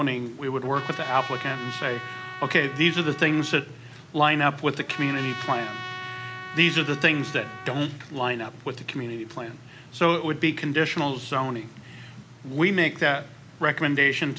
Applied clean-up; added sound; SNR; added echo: none; Trumpet; 12 dB; none.